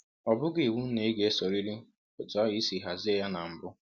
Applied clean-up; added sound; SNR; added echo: none; none; none; none.